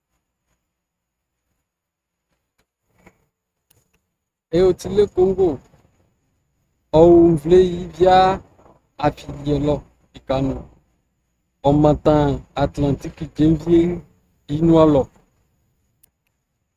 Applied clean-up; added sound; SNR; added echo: neural mask model RNNoise.